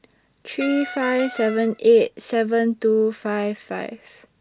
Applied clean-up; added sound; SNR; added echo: none; Brass instrument; 13 dB; none.